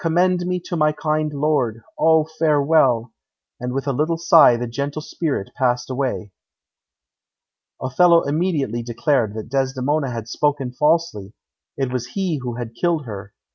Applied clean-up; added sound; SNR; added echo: none; none; none; none.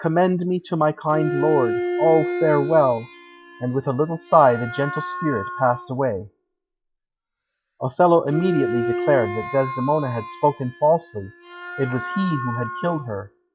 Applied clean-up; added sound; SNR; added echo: classical method log-MMSE.